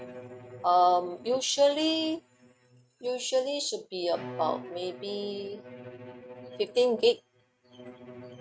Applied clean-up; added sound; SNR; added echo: neural mask model RNNoise.